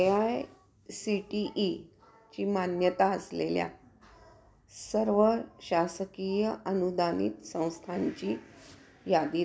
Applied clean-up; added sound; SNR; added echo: none; none; none; none.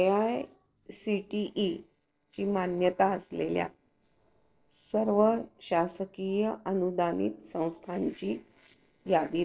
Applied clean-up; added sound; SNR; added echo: neural separator model SepFormer DNS4.